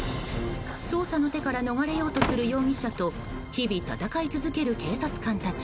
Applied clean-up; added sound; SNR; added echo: none; Slam; 7 dB; none.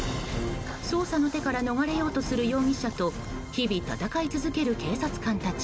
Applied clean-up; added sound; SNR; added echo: none; none; none; none.